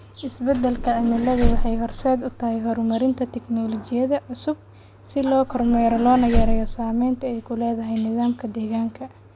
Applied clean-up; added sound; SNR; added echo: none; Vehicle; 3 dB; none.